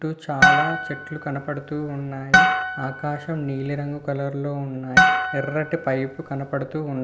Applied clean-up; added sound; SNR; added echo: none; Harp; -5 dB; none.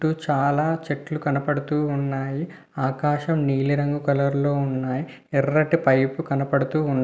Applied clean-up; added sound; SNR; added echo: none; none; none; none.